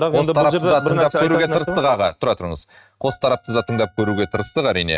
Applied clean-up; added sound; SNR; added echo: neural mask model RNNoise.